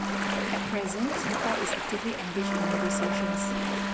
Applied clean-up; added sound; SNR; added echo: none; Ocean + Wind instrument, woodwind instrument; -5 dB; none.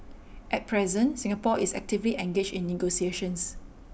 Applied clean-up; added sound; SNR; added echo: none; none; none; none.